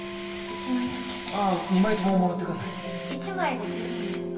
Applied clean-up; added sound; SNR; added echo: none; Hiss; 8 dB; reverberation time 2.4 s.